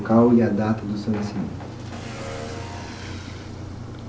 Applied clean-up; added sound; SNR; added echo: none; Motorcycle / Engine; 18 dB; none.